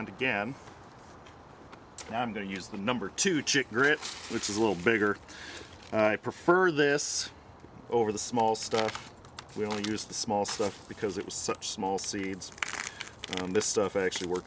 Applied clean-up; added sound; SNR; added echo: none; none; none; none.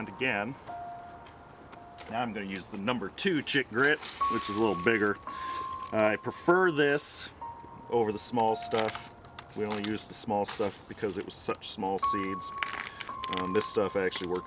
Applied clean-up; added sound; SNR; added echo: none; Piano; 10 dB; none.